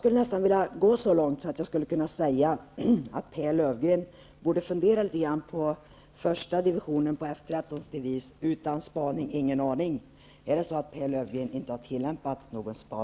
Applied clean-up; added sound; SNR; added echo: none; none; none; none.